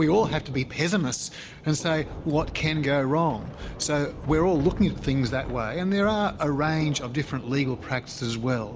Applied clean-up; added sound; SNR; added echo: none; Thunder; 12 dB; none.